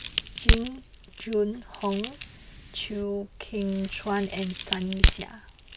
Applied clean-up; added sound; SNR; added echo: none; Crack; -3 dB; none.